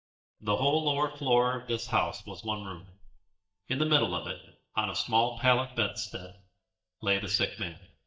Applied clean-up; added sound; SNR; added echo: neural mask model DeepFilterNet 3.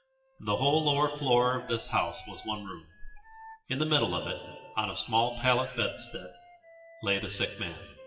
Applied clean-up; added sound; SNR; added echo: classical method WPE with log-MMSE.